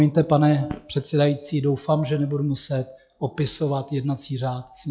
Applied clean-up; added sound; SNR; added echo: classical method log-MMSE.